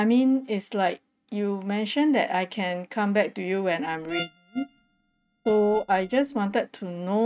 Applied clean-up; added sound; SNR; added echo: neural mask model RNNoise.